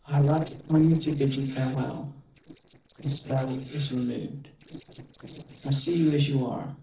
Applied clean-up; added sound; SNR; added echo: neural separator model SepFormer DNS4.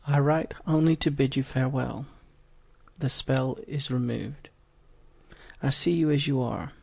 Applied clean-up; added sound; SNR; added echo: none; none; none; none.